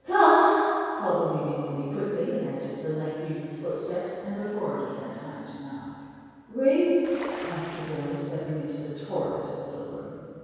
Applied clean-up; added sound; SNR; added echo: none; Ocean; 13 dB; reverberation time 2.2 s.